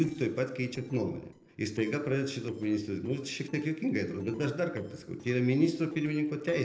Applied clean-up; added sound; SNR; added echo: neural separator model SepFormer DNS4.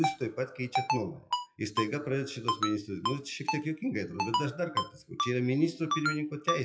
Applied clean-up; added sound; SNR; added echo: classical method WPE with log-MMSE.